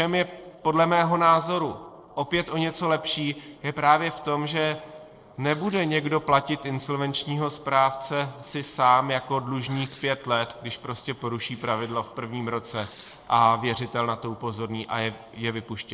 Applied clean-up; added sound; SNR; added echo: neural separator model SepFormer DNS4.